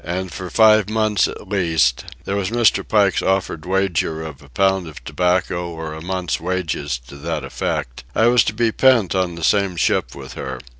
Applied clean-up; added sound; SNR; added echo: none; none; none; none.